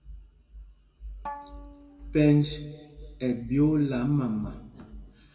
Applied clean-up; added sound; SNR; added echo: none; Bowed string instrument; 17 dB; reverberation time 1.2 s.